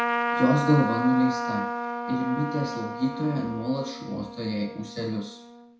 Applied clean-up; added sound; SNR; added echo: none; Trumpet; 4 dB; reverberation time 0.6 s.